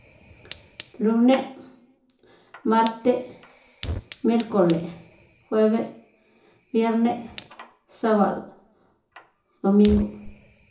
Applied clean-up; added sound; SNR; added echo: none; Fire; 13 dB; reverberation time 0.5 s.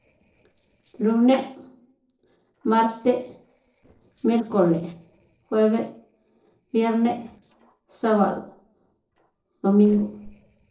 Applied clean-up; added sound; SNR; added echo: neural separator model SepFormer DNS4.